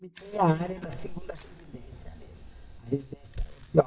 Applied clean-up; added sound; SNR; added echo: neural mask model DeepFilterNet 3.